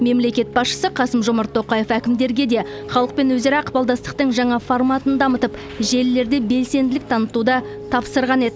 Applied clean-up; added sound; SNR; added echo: none; Piano; 17 dB; none.